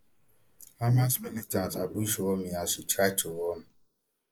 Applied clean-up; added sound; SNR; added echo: neural mask model Resemble Enhance denoiser.